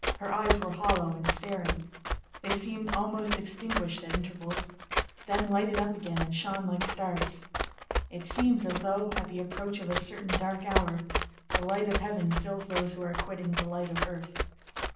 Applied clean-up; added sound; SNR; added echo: none; Run; 2 dB; reverberation time 0.6 s.